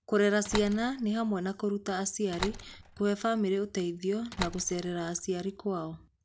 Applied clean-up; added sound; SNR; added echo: none; Slam; 12 dB; none.